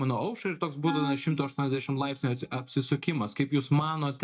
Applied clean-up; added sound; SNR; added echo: neural mask model DeepFilterNet 3.